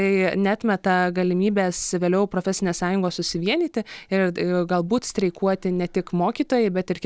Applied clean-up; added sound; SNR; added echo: none; none; none; none.